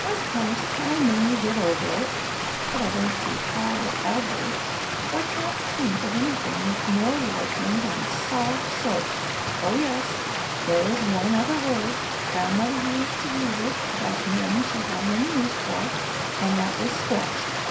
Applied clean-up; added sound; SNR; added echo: none; Stream; 0 dB; reverberation time 0.3 s.